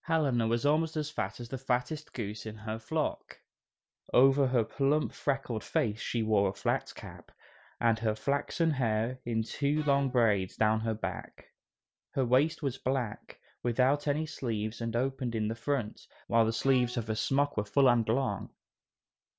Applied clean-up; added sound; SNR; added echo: none; Bowed string instrument; 18 dB; none.